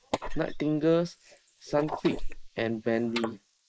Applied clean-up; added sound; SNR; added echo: neural mask model Resemble Enhance denoiser.